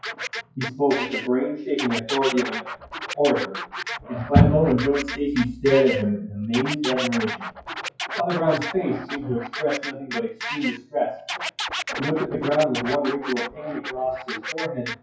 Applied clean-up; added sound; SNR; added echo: classical method WPE with log-MMSE.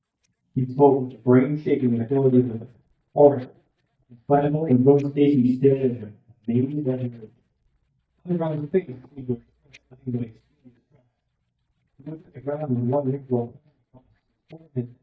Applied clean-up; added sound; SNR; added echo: neural mask model DeepFilterNet 3.